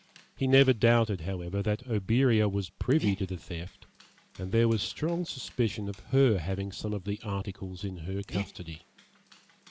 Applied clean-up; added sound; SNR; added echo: none; Dog; 19 dB; none.